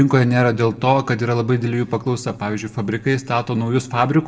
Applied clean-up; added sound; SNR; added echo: none; none; none; reverberation time 1.9 s.